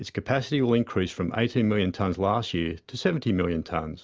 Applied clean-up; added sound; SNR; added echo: none; none; none; none.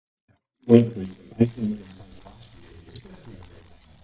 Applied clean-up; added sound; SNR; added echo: neural mask model DeepFilterNet 3.